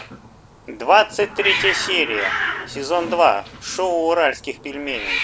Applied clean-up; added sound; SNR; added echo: none; Hiss; 7 dB; none.